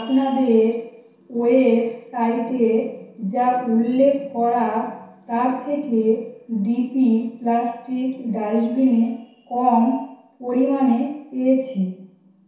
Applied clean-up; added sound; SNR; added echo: none; none; none; reverberation time 0.7 s.